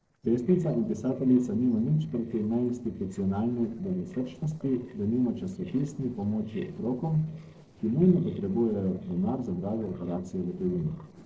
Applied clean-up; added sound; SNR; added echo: neural separator model SepFormer DNS4.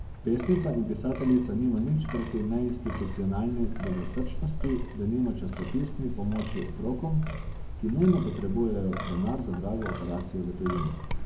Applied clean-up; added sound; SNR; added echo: none; Wind; 5 dB; reverberation time 0.3 s.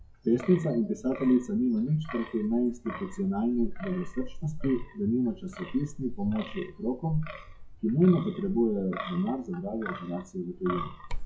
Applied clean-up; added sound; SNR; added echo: classical method WPE with log-MMSE.